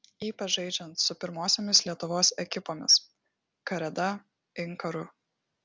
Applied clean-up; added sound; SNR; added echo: none; none; none; none.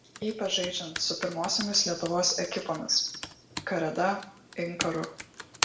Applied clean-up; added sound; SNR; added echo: none; Computer keyboard; 9 dB; reverberation time 0.6 s.